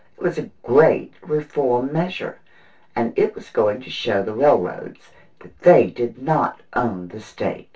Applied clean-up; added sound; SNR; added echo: none; none; none; reverberation time 0.2 s.